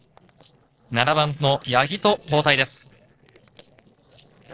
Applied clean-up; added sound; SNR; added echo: neural separator model SepFormer DNS4.